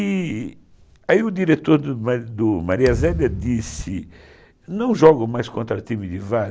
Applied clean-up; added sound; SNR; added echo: none; Thump, thud; 11 dB; none.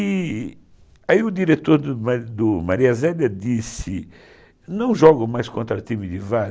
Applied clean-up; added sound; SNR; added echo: none; none; none; none.